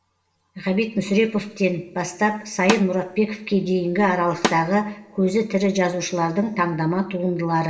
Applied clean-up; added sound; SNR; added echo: none; Snare drum; 9 dB; reverberation time 2.0 s.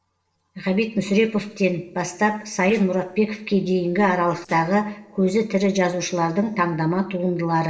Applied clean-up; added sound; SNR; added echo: neural separator model SepFormer DNS4.